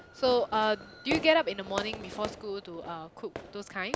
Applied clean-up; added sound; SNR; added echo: none; Fireworks; 10 dB; none.